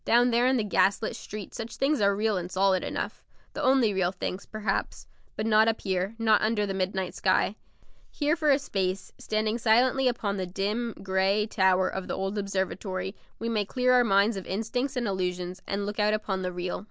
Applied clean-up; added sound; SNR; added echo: none; none; none; none.